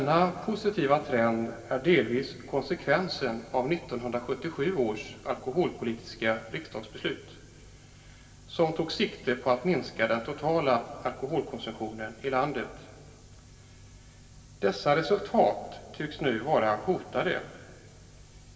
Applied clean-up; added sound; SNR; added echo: none; none; none; reverberation time 1.5 s.